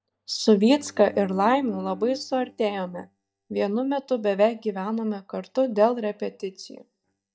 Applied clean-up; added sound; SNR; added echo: neural mask model DeepFilterNet 3.